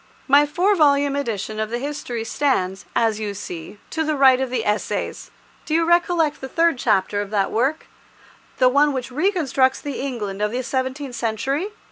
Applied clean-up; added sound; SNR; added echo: none; none; none; none.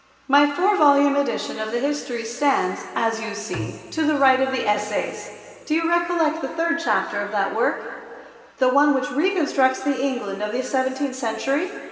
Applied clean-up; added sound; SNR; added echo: none; Bowed string instrument; 19 dB; reverberation time 2.1 s.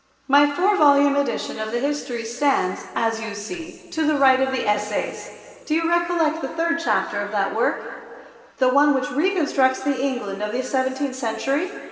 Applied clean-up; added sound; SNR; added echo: neural separator model SepFormer DNS4.